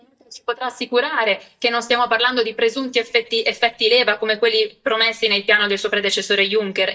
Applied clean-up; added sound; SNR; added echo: neural mask model DeepFilterNet 3.